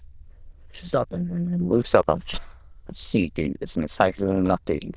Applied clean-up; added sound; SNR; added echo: neural diffusion model UNIVERSE++.